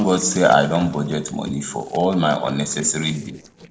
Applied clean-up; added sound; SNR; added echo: neural separator model SepFormer DNS4.